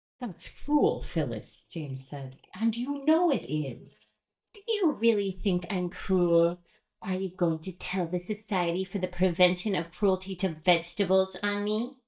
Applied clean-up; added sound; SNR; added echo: neural mask model DeepFilterNet 3.